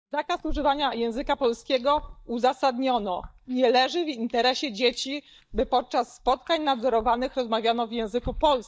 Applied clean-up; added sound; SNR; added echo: neural mask model DeepFilterNet 3.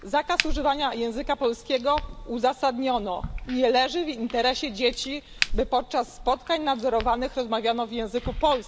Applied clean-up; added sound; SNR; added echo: none; Crack; 9 dB; none.